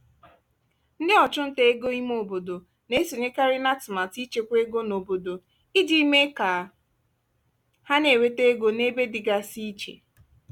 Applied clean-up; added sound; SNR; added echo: none; none; none; none.